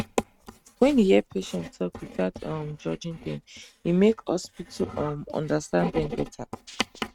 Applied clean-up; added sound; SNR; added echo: neural mask model RNNoise.